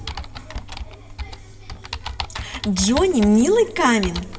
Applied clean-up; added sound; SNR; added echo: none; Computer keyboard; 10 dB; reverberation time 2.7 s.